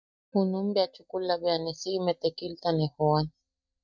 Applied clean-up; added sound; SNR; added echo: neural mask model DeepFilterNet 3.